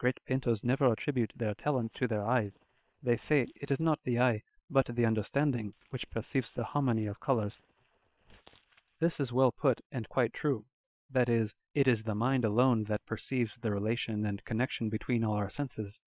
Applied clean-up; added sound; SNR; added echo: neural separator model SepFormer WHAM!.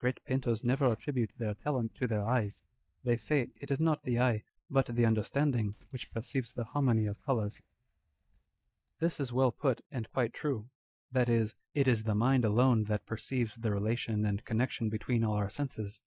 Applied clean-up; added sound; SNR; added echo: neural mask model DeepFilterNet 3.